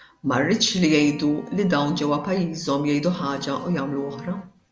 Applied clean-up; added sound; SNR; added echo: none; Bowed string instrument; 19 dB; none.